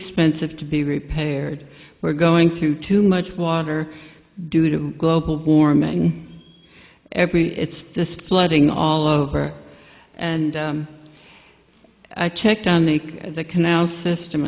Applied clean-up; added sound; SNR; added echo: none; none; none; none.